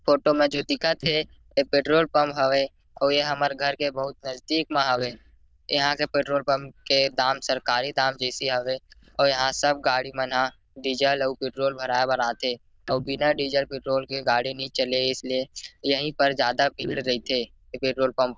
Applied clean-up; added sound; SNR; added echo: neural diffusion model UNIVERSE++.